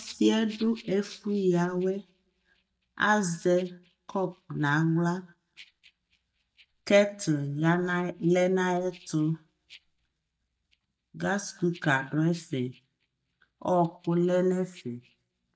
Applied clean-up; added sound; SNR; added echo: neural mask model DeepFilterNet 3.